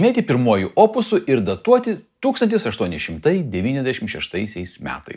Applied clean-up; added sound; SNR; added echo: none; none; none; none.